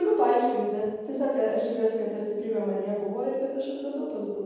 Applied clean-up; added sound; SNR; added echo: none; none; none; reverberation time 1.2 s.